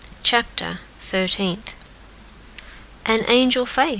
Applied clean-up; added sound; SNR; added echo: none; none; none; none.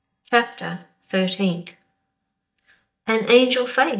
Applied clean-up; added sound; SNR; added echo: neural mask model DeepFilterNet 3.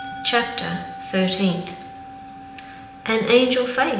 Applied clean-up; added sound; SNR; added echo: none; Musical instrument; 14 dB; reverberation time 0.8 s.